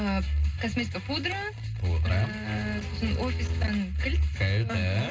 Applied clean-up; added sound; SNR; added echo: none; Bowed string instrument; 5 dB; reverberation time 0.2 s.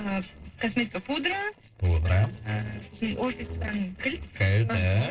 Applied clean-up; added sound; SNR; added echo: neural separator model SepFormer DNS4.